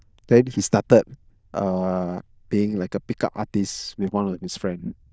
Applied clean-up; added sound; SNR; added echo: neural diffusion model UNIVERSE++.